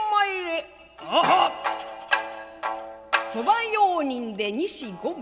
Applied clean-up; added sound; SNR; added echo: none; none; none; none.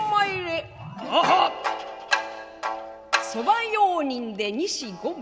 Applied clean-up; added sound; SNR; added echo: none; Keyboard (musical); 19 dB; none.